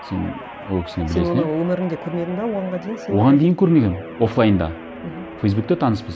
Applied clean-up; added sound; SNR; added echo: none; Guitar; 15 dB; none.